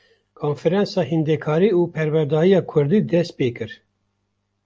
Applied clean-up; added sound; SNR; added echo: none; none; none; none.